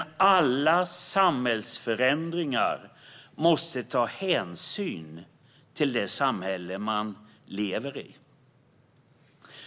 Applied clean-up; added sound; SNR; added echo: none; none; none; none.